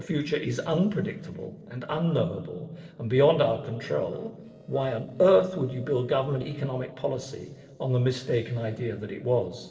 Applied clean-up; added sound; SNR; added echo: neural separator model SepFormer DNS4.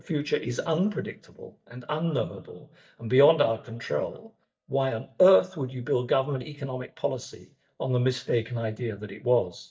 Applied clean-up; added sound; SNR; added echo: neural mask model DeepFilterNet 3.